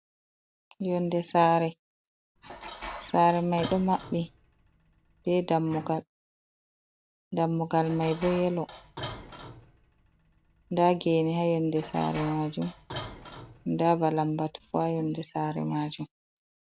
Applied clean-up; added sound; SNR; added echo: none; Dishes, pots, and pans; 15 dB; none.